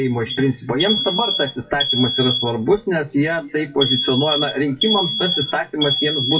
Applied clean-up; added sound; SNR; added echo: classical method WPE with log-MMSE.